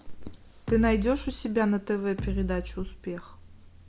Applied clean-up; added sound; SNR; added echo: none; Bass drum; 8 dB; none.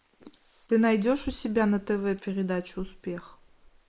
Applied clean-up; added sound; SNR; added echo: neural mask model Resemble Enhance denoiser.